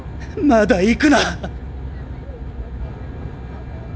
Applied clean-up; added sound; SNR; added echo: none; Aircraft; 9 dB; none.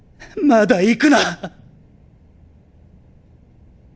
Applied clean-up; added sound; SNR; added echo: none; none; none; none.